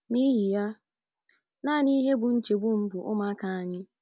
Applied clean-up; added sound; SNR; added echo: none; none; none; none.